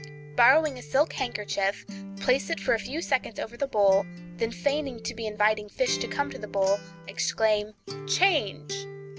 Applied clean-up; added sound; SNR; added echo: none; Acoustic guitar; 14 dB; none.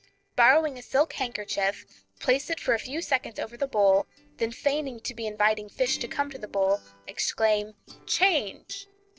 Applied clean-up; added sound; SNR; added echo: neural separator model SepFormer DNS4.